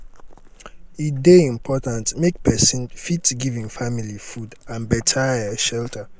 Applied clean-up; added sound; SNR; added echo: none; Crackle; 17 dB; none.